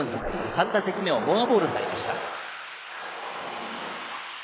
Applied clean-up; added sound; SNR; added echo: neural mask model Resemble Enhance denoiser.